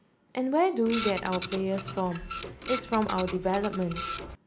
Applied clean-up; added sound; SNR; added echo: none; Printer; 4 dB; none.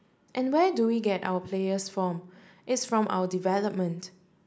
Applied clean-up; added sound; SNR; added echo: none; none; none; none.